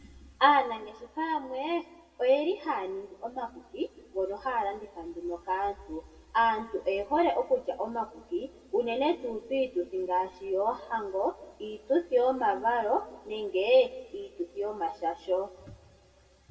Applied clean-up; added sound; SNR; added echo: none; none; none; reverberation time 1.4 s.